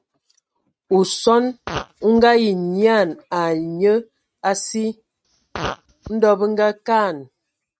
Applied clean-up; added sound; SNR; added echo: neural mask model RNNoise.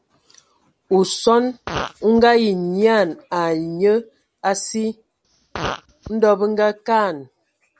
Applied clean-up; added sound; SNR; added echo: none; Fart; 13 dB; none.